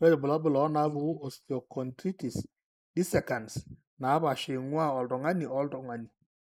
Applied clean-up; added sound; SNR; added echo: neural mask model Resemble Enhance denoiser.